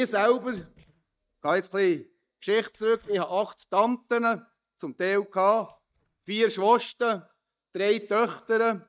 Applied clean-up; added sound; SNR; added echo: neural mask model DeepFilterNet 3.